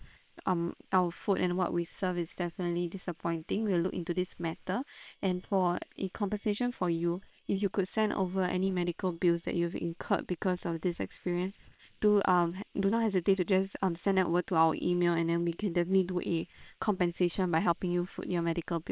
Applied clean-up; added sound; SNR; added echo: neural separator model SepFormer WHAM!.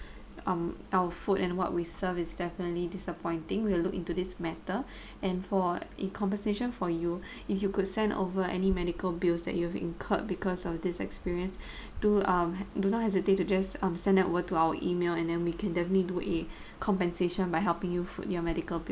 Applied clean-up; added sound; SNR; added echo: none; none; none; none.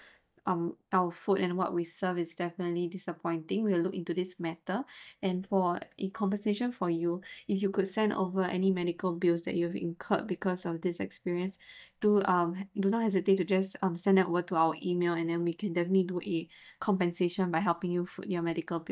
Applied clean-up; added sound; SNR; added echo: neural mask model DeepFilterNet 3.